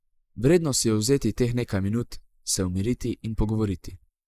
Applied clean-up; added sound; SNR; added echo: neural mask model Resemble Enhance denoiser.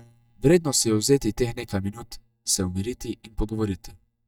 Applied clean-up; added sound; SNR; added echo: neural mask model DeepFilterNet 3.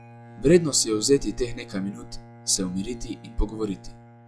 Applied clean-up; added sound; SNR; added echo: classical method log-MMSE.